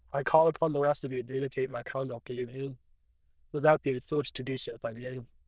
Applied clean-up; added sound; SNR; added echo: neural diffusion model UNIVERSE++.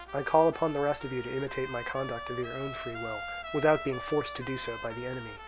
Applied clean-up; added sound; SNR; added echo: none; Trumpet; 10 dB; none.